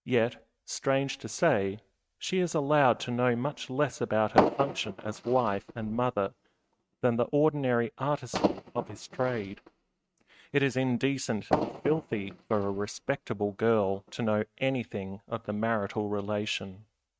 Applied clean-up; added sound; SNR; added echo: neural mask model RNNoise.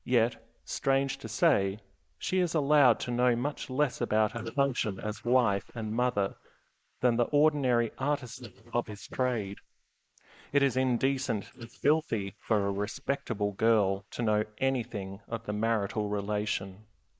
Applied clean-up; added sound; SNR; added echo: neural mask model Resemble Enhance denoiser.